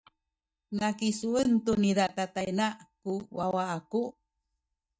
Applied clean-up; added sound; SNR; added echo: neural mask model DeepFilterNet 3.